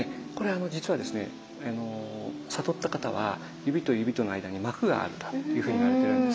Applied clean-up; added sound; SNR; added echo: none; none; none; none.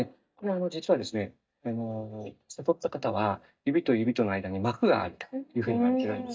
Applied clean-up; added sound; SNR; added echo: neural mask model DeepFilterNet 3.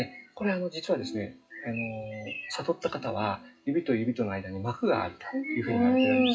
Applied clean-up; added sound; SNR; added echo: classical method WPE with log-MMSE.